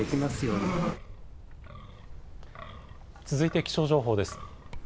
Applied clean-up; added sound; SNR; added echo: none; Wind; 12 dB; none.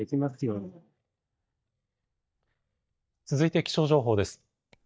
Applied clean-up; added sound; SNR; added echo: neural mask model DeepFilterNet 3.